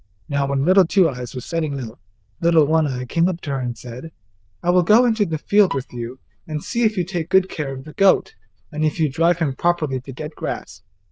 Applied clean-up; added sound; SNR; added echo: neural diffusion model UNIVERSE++.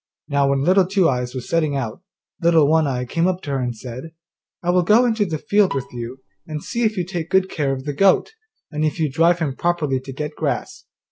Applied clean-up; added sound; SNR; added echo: none; Bowed string instrument; 18 dB; none.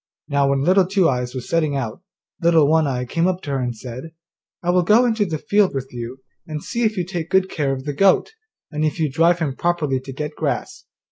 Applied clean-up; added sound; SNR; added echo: neural mask model Resemble Enhance denoiser.